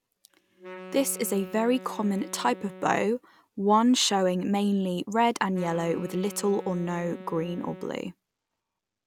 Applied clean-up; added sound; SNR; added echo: none; Wind instrument, woodwind instrument; 17 dB; none.